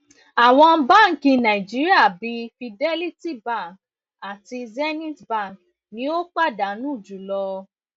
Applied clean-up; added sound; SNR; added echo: none; none; none; none.